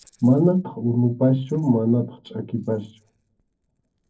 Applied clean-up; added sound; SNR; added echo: neural separator model SepFormer DNS4.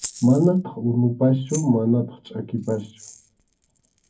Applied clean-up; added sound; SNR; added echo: none; Rattle (instrument); 19 dB; reverberation time 0.3 s.